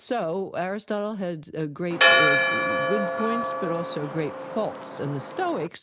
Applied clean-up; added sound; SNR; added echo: none; Church bell; -5 dB; none.